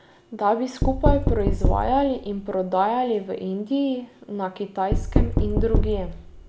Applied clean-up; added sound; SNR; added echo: none; Knock; 0 dB; none.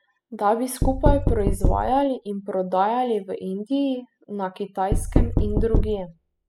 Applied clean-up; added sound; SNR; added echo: classical method spectral subtraction.